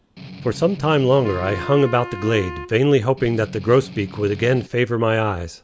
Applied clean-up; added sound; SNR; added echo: none; Strum + Wind instrument, woodwind instrument; 14 dB; none.